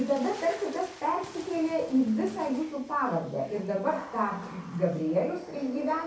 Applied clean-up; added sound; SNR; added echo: none; Water / Splash, splatter; 17 dB; reverberation time 0.6 s.